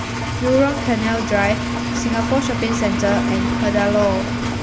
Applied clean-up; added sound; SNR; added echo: none; Engine; 1 dB; none.